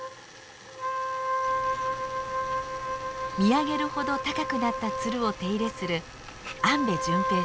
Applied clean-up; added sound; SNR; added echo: none; Wind instrument, woodwind instrument; 1 dB; none.